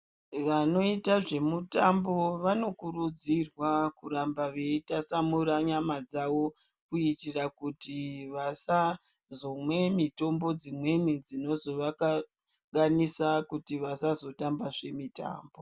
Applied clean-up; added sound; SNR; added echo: none; none; none; none.